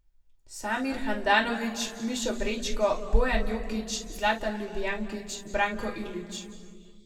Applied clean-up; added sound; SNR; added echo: none; none; none; reverberation time 2.1 s.